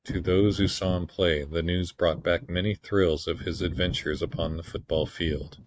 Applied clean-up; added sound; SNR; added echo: neural mask model RNNoise.